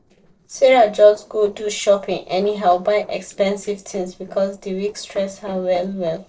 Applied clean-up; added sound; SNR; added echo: neural separator model SepFormer DNS4.